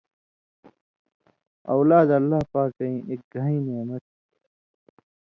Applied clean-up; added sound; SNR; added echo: none; none; none; none.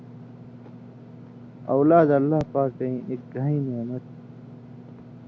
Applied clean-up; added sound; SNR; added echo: none; Engine / Mechanisms; 17 dB; none.